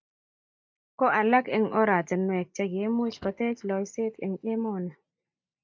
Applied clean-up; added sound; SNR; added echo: neural mask model DeepFilterNet 3.